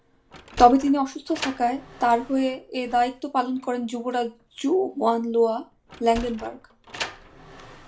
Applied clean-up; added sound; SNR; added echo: none; Sliding door; 17 dB; reverberation time 0.3 s.